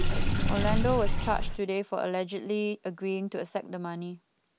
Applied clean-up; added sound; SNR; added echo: none; Sink (filling or washing) / Water; -2 dB; none.